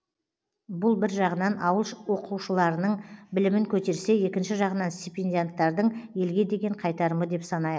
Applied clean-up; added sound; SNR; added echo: none; none; none; none.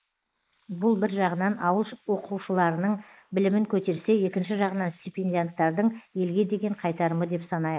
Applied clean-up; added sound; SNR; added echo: neural mask model Resemble Enhance denoiser.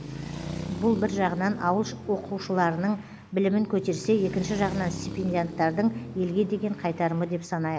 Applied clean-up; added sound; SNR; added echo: none; Traffic noise, roadway noise; 11 dB; none.